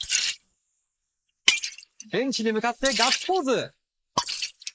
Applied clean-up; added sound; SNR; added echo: neural mask model Resemble Enhance denoiser.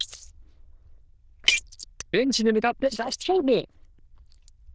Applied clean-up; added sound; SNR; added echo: neural diffusion model UNIVERSE++.